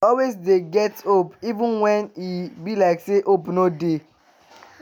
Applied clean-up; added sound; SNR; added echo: none; none; none; none.